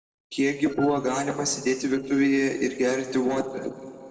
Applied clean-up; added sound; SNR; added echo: neural separator model SepFormer DNS4.